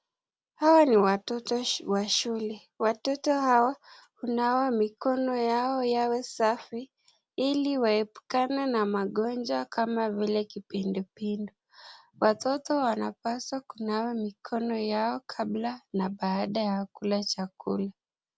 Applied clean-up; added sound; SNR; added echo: none; none; none; none.